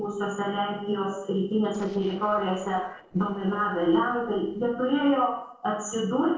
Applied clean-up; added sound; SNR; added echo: neural separator model SepFormer DNS4.